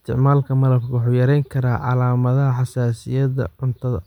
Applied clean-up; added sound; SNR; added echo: none; none; none; none.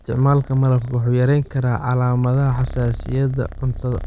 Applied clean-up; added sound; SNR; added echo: none; Purr; 14 dB; none.